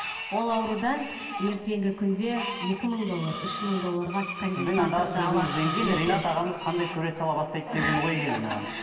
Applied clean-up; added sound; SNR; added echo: none; Screech; 9 dB; reverberation time 2.6 s.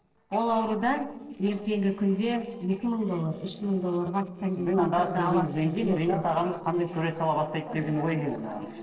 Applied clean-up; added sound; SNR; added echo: neural separator model SepFormer DNS4.